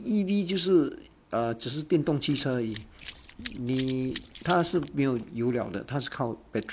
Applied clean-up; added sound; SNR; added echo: none; Run; 18 dB; none.